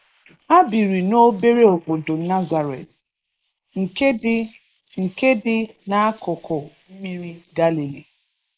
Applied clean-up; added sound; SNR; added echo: neural mask model Resemble Enhance denoiser.